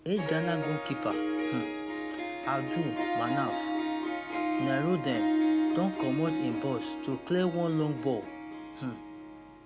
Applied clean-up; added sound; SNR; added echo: none; Harp; -1 dB; none.